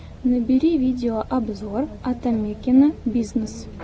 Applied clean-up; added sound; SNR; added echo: none; none; none; none.